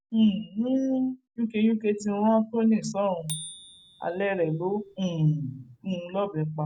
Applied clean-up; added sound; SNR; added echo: none; Bicycle bell; 19 dB; none.